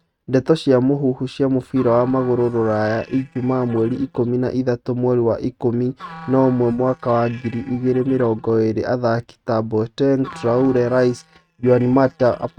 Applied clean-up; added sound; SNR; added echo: neural mask model RNNoise.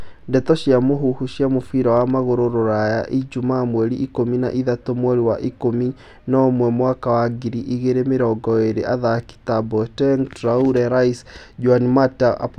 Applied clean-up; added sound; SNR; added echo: none; none; none; none.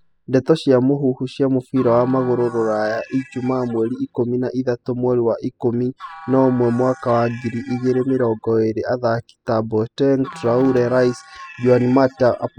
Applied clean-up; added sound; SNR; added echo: classical method spectral subtraction.